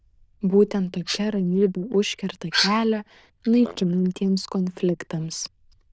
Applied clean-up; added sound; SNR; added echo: neural diffusion model UNIVERSE++.